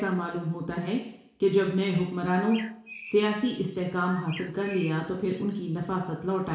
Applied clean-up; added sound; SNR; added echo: none; Bird; 17 dB; reverberation time 0.6 s.